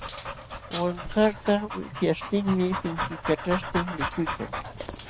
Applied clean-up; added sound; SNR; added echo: none; Dog; 6 dB; none.